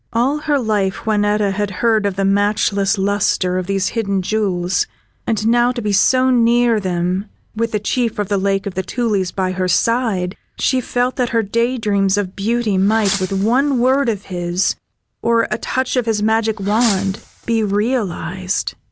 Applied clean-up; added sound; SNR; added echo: none; Fireworks; 14 dB; none.